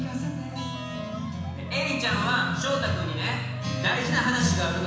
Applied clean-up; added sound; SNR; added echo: none; Bowed string instrument; 15 dB; reverberation time 1.1 s.